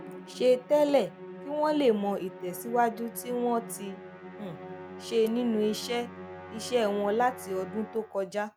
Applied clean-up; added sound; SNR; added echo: none; Musical instrument; 14 dB; none.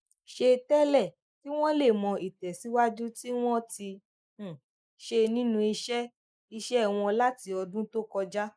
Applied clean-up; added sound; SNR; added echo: neural mask model Resemble Enhance denoiser.